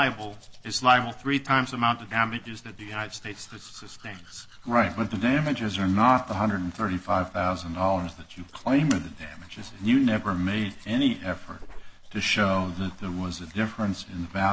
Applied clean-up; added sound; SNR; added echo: none; Domestic sounds, home sounds; 19 dB; none.